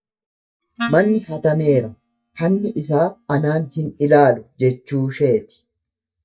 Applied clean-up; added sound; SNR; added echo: neural mask model DeepFilterNet 3.